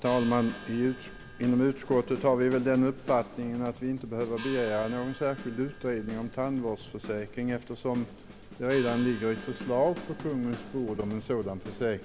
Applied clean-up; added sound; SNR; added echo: none; Gong + Drum / Drum kit; 14 dB; none.